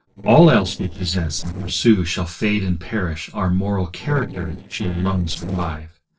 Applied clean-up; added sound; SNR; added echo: neural separator model SepFormer DNS4.